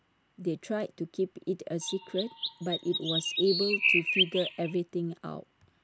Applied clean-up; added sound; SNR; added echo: none; Chirp, tweet; -1 dB; none.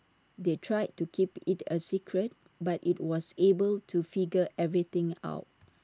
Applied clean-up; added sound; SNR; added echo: none; none; none; none.